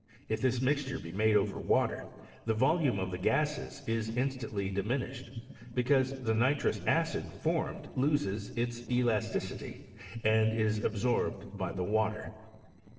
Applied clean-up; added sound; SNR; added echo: neural separator model SepFormer DNS4.